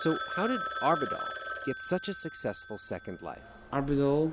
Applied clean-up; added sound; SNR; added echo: none; Telephone; 4 dB; none.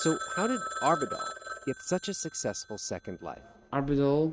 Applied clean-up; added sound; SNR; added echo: neural mask model RNNoise.